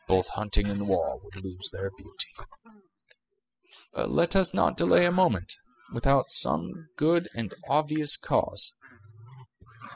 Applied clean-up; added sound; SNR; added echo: classical method spectral subtraction.